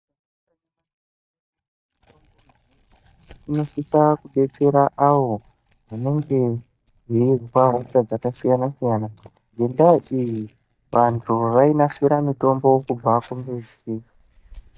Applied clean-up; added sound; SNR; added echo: neural mask model DeepFilterNet 3.